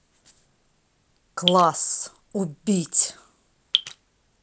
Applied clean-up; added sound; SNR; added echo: none; Drip; 0 dB; none.